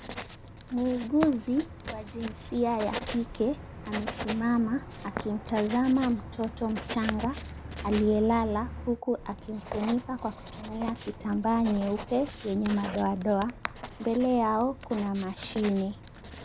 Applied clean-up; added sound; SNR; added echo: none; Writing; 10 dB; none.